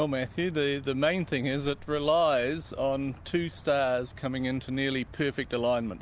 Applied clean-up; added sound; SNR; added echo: none; none; none; none.